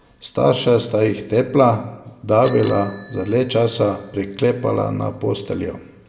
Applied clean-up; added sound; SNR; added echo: none; Bicycle bell; 14 dB; reverberation time 0.5 s.